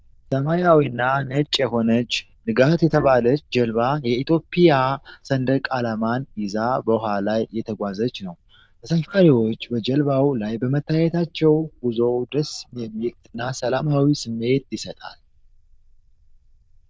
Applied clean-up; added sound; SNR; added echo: neural diffusion model UNIVERSE++.